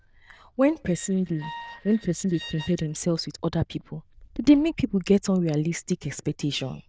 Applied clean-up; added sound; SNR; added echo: neural diffusion model UNIVERSE++.